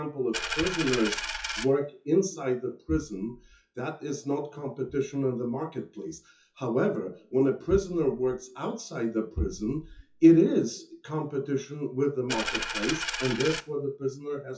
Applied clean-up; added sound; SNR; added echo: classical method WPE with log-MMSE.